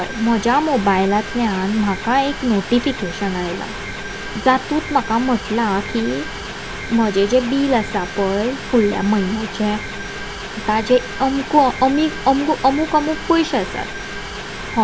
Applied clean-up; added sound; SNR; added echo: none; Mechanisms; 10 dB; none.